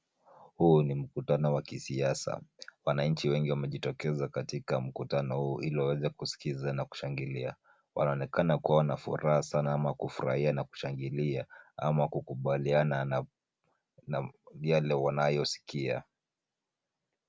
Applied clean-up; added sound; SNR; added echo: none; none; none; none.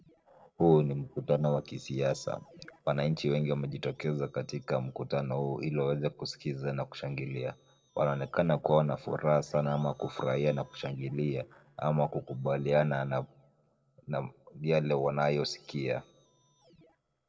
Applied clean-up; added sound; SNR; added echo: neural separator model SepFormer DNS4.